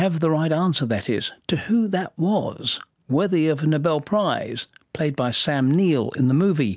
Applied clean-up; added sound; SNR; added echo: none; none; none; none.